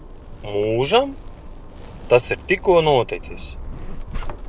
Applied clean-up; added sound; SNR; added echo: none; Zipper (clothing); 10 dB; none.